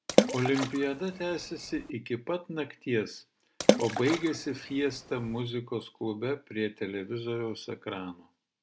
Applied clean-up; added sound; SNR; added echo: none; Water / Splash, splatter; -2 dB; none.